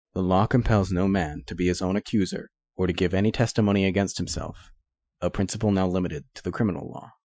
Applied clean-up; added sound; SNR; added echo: classical method Wiener filter.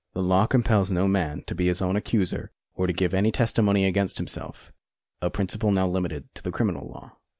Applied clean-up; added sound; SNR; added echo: none; none; none; none.